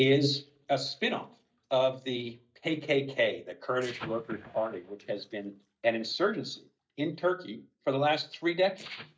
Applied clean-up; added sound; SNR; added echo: neural mask model DeepFilterNet 3.